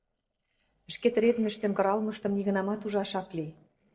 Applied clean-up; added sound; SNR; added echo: neural separator model SepFormer DNS4.